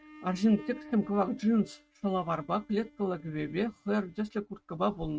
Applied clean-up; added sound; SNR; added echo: neural mask model RNNoise.